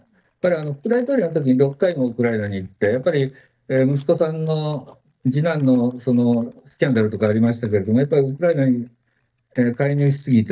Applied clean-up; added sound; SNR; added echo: neural mask model DeepFilterNet 3.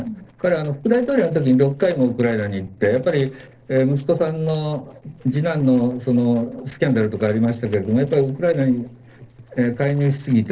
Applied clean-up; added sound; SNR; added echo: neural separator model SepFormer DNS4.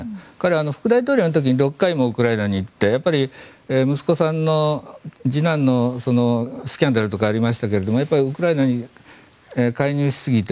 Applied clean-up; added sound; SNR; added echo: none; none; none; none.